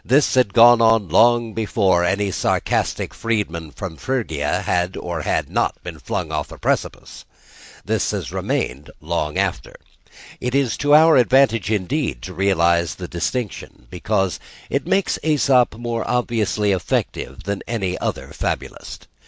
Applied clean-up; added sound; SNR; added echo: none; none; none; none.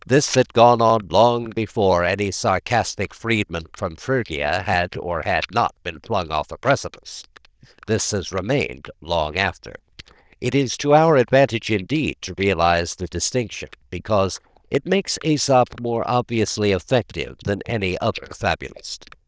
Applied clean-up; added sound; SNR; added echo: neural diffusion model UNIVERSE++.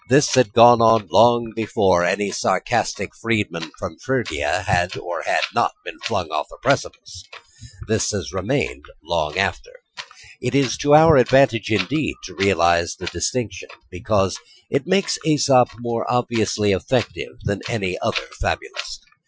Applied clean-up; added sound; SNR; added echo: classical method Wiener filter.